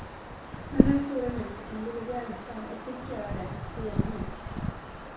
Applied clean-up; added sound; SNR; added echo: none; Wind; -3 dB; reverberation time 0.6 s.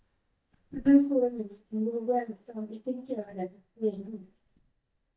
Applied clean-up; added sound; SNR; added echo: neural mask model DeepFilterNet 3.